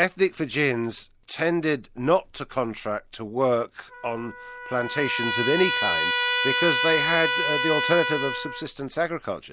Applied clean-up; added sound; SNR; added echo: none; Trumpet; 3 dB; none.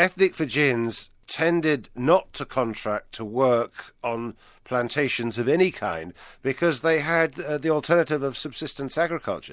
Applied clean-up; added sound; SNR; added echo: none; none; none; none.